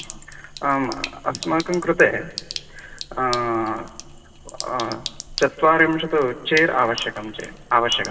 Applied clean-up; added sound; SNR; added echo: none; Sink (filling or washing); 14 dB; reverberation time 2.9 s.